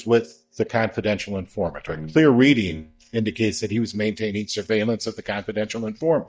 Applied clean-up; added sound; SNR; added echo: neural mask model DeepFilterNet 3.